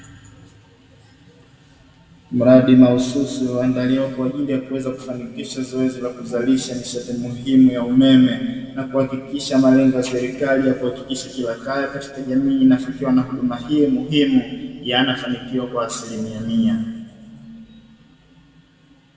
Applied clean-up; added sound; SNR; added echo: none; none; none; reverberation time 2.1 s.